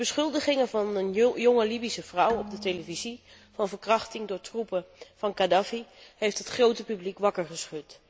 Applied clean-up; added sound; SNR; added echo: none; Bowed string instrument; 19 dB; none.